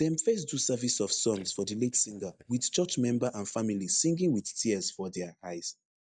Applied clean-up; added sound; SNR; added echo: neural mask model DeepFilterNet 3.